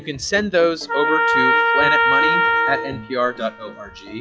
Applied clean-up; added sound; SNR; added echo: classical method log-MMSE.